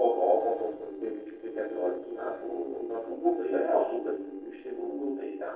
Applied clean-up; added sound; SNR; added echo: neural separator model SepFormer DNS4.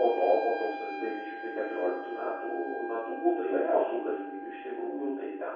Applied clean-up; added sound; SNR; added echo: none; Wind instrument, woodwind instrument; 10 dB; reverberation time 0.7 s.